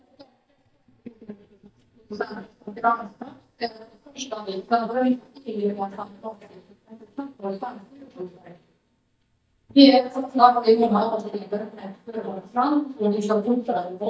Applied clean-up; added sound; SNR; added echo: neural mask model DeepFilterNet 3.